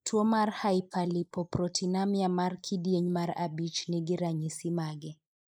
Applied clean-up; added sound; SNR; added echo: neural mask model Resemble Enhance denoiser.